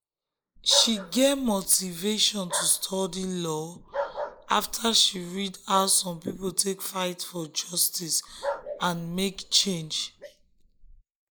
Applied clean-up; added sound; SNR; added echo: neural mask model Resemble Enhance denoiser.